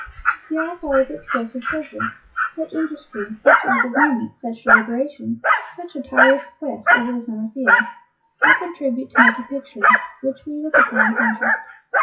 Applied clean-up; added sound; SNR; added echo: classical method WPE with log-MMSE.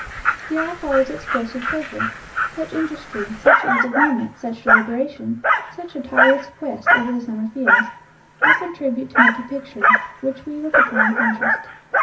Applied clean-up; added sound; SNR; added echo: none; Dog; -5 dB; reverberation time 0.4 s.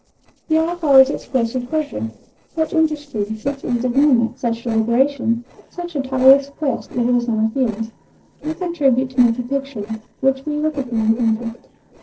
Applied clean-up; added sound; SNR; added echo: neural separator model SepFormer DNS4.